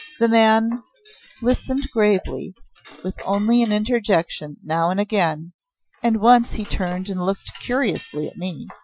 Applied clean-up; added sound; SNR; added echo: classical method Wiener filter.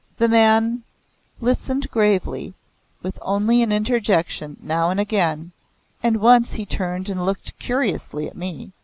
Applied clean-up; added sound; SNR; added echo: none; none; none; none.